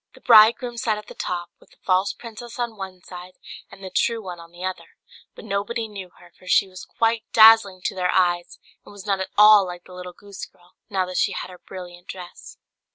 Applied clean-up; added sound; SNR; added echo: none; none; none; none.